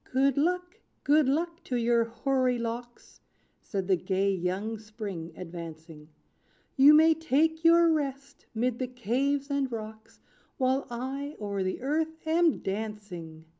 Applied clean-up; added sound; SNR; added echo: none; none; none; none.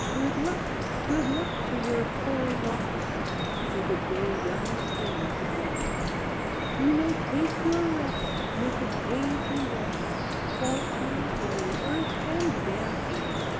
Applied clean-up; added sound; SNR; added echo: none; Drip; -2 dB; none.